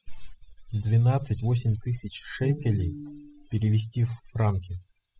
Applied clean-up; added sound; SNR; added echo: classical method spectral subtraction.